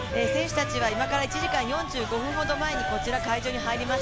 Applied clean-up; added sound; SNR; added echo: none; Wind instrument, woodwind instrument; 5 dB; none.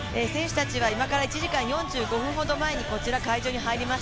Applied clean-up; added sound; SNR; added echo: none; none; none; none.